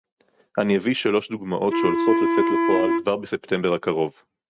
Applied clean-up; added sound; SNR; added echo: neural mask model RNNoise.